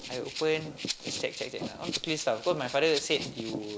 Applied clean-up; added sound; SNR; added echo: neural mask model Resemble Enhance denoiser.